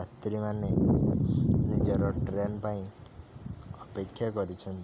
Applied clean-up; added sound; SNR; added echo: none; none; none; none.